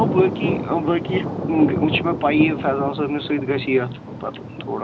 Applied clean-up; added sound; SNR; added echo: none; Thunder; 4 dB; none.